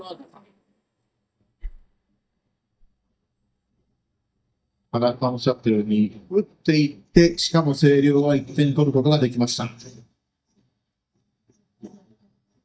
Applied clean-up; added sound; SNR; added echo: neural mask model DeepFilterNet 3.